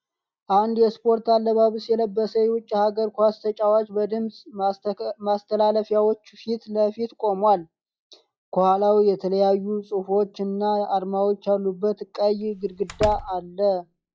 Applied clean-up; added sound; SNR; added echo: classical method log-MMSE.